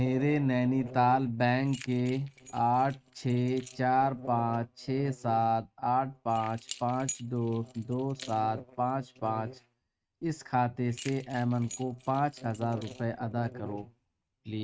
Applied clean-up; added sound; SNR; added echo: neural mask model RNNoise.